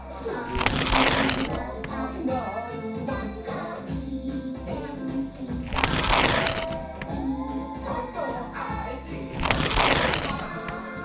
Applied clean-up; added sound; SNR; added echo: none; Tearing; -5 dB; reverberation time 0.7 s.